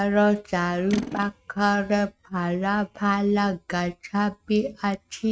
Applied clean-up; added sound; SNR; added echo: neural mask model RNNoise.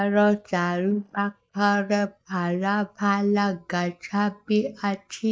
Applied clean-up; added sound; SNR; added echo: neural mask model DeepFilterNet 3.